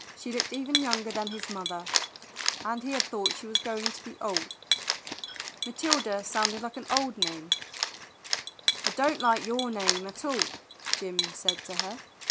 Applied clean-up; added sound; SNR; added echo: none; Cat; -1 dB; none.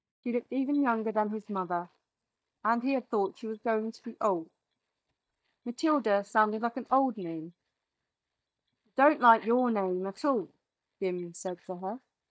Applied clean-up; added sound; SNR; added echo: neural mask model DeepFilterNet 3.